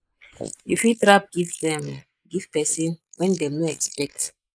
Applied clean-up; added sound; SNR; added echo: neural mask model Resemble Enhance denoiser.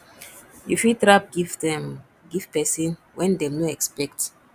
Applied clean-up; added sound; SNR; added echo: none; none; none; none.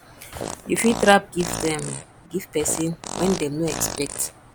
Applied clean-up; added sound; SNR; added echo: none; Fart; 9 dB; none.